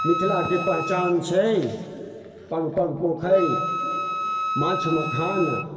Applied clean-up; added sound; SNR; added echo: none; Wind instrument, woodwind instrument; 5 dB; reverberation time 2.5 s.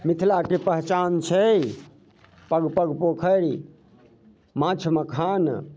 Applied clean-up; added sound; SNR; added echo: none; none; none; none.